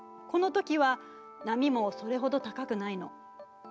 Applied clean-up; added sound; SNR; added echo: none; none; none; none.